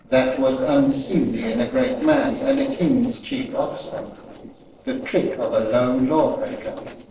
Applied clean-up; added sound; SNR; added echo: neural separator model SepFormer DNS4.